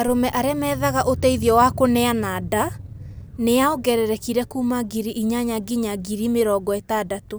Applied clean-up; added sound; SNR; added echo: none; none; none; none.